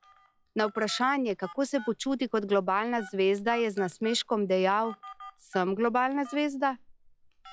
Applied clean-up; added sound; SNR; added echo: classical method log-MMSE.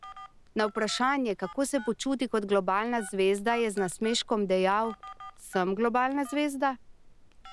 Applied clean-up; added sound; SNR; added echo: none; Telephone; 19 dB; none.